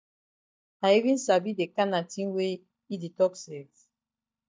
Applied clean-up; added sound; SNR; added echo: neural mask model DeepFilterNet 3.